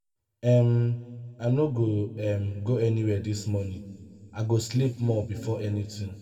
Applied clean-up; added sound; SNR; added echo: none; none; none; reverberation time 1.9 s.